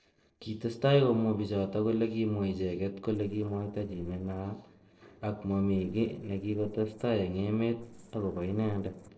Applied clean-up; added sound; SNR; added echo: neural separator model SepFormer DNS4.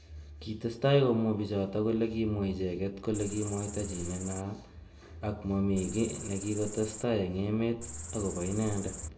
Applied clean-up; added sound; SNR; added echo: none; Cricket; 10 dB; reverberation time 0.6 s.